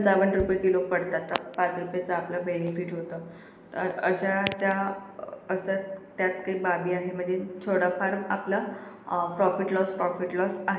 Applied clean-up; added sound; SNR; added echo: none; Bass drum; 13 dB; none.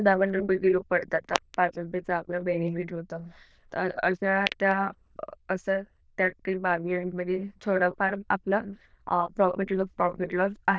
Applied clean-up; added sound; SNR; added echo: neural diffusion model UNIVERSE++.